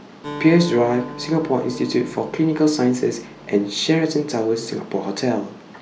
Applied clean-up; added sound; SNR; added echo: none; Acoustic guitar; 17 dB; none.